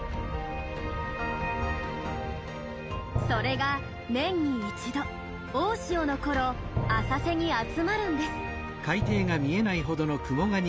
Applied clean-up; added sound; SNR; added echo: none; Drum; 4 dB; none.